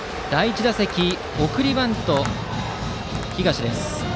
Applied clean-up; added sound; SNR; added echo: none; Tap; 19 dB; none.